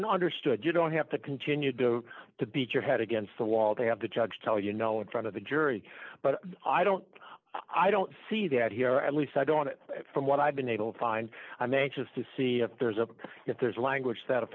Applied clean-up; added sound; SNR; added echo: none; none; none; none.